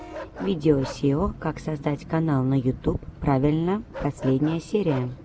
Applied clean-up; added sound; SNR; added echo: none; Bark + Bus / Vehicle horn, car horn, honking; 16 dB; none.